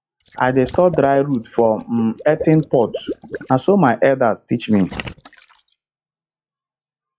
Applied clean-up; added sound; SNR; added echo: classical method log-MMSE.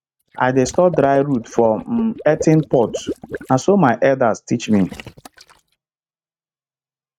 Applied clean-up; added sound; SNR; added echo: neural mask model RNNoise.